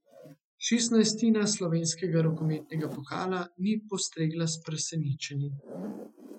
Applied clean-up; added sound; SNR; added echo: classical method Wiener filter.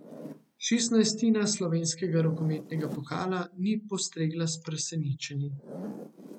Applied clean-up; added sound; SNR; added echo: none; Zipper (clothing); 16 dB; none.